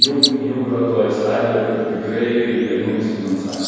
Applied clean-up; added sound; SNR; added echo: none; Chirp, tweet; 7 dB; reverberation time 2.2 s.